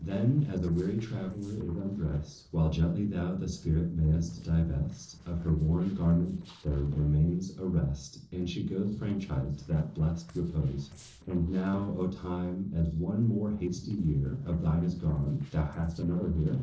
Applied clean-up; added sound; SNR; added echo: neural separator model SepFormer DNS4.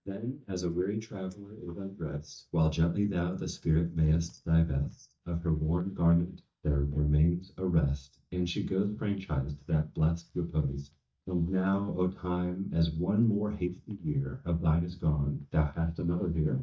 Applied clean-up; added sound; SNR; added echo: neural mask model DeepFilterNet 3.